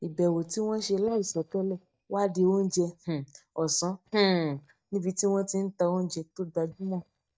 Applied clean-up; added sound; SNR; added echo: neural mask model DeepFilterNet 3.